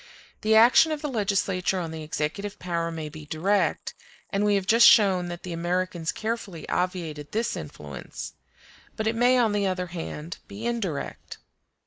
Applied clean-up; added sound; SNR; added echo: neural mask model Resemble Enhance denoiser.